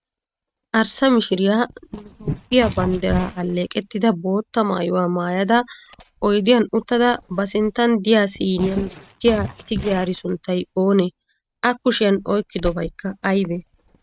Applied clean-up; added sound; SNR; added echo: neural mask model RNNoise.